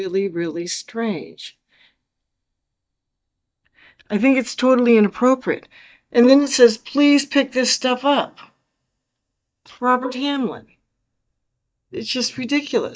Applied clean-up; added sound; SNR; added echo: neural mask model DeepFilterNet 3.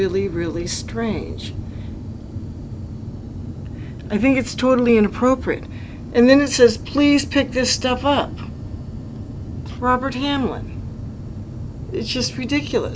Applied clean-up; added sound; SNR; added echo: none; none; none; none.